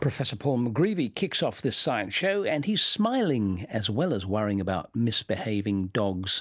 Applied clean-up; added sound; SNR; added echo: none; none; none; none.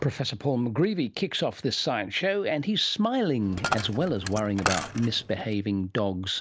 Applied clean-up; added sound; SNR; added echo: none; Coin (dropping); 6 dB; none.